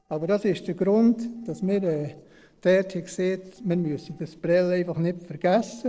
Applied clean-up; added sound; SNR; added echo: neural separator model SepFormer DNS4.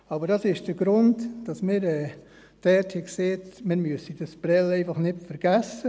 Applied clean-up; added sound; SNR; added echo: none; none; none; none.